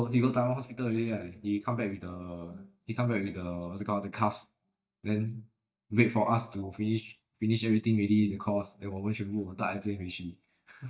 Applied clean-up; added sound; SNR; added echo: neural mask model DeepFilterNet 3.